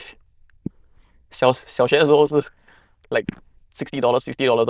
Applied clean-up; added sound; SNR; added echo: neural diffusion model UNIVERSE++.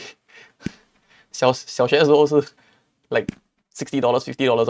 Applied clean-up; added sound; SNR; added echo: neural mask model RNNoise.